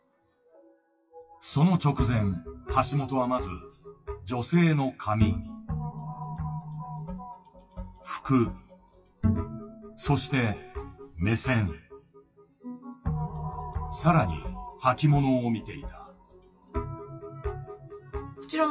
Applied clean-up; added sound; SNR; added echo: classical method WPE with log-MMSE.